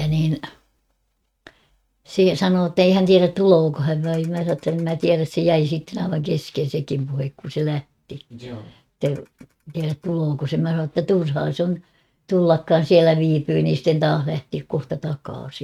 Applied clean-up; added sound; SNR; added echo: neural mask model RNNoise.